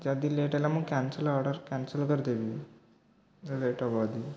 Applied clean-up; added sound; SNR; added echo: none; none; none; none.